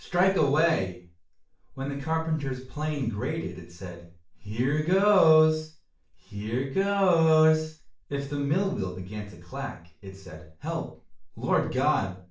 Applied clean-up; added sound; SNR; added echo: none; none; none; reverberation time 0.4 s.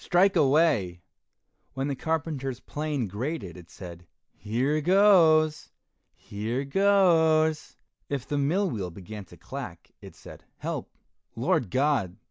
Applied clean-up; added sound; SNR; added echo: none; none; none; none.